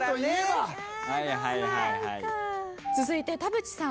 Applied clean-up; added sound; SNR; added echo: none; none; none; none.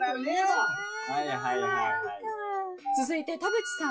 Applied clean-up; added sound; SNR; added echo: classical method WPE with log-MMSE.